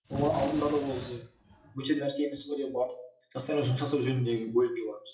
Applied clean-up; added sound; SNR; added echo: classical method WPE with log-MMSE.